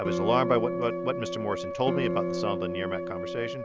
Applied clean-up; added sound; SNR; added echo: none; Wind instrument, woodwind instrument + Electric guitar / Strum; 1 dB; none.